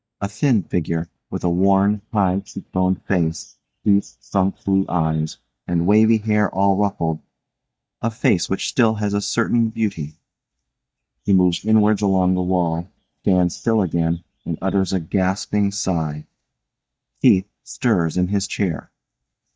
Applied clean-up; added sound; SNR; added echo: neural mask model DeepFilterNet 3.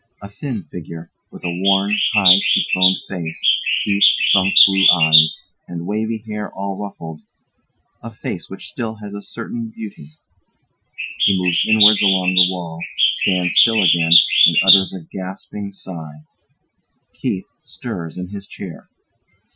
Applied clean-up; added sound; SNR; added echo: classical method Wiener filter.